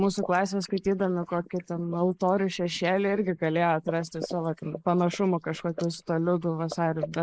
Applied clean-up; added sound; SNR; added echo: neural mask model Resemble Enhance denoiser.